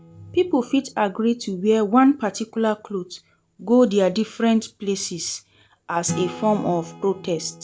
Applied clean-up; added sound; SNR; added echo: none; Acoustic guitar / Strum; 18 dB; none.